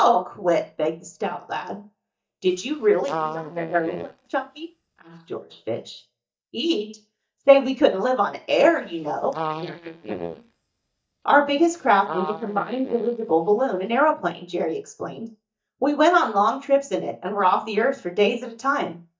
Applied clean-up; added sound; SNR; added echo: neural mask model DeepFilterNet 3.